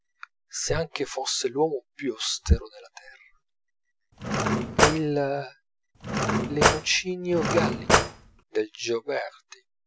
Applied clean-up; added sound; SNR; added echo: none; Cutlery, silverware / Drawer open or close; -4 dB; none.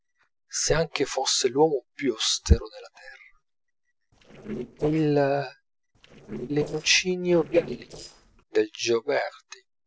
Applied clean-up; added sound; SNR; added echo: neural separator model SepFormer DNS4.